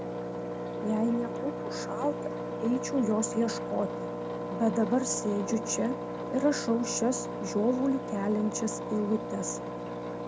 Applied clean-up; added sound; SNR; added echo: none; Engine; 4 dB; none.